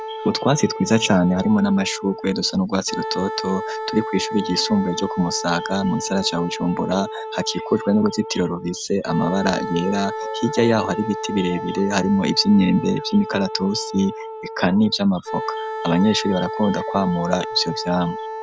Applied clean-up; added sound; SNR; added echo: none; Wind instrument, woodwind instrument; 9 dB; none.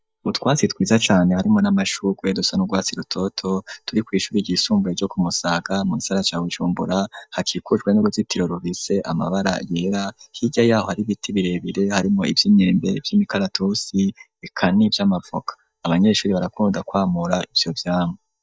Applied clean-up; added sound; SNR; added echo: neural mask model DeepFilterNet 3.